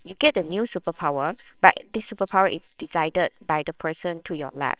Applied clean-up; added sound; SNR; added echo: neural separator model SepFormer WHAMR!.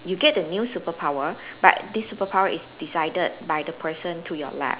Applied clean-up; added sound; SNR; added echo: none; none; none; none.